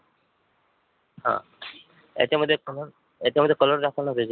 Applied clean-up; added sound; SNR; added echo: none; none; none; none.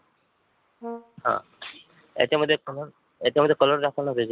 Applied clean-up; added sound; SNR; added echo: none; Brass instrument; 16 dB; none.